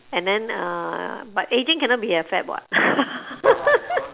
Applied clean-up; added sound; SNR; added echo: none; none; none; none.